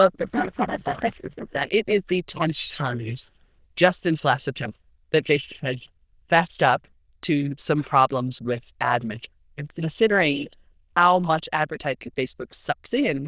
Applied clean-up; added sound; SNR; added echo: neural diffusion model UNIVERSE++.